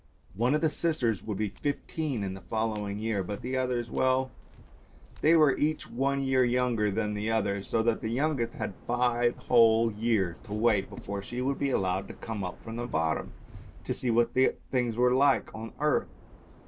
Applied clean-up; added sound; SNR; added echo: none; Waves, surf; 20 dB; none.